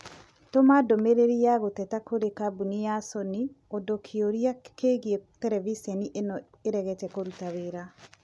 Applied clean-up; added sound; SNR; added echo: none; none; none; none.